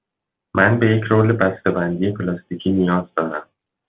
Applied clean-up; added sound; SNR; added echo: none; none; none; none.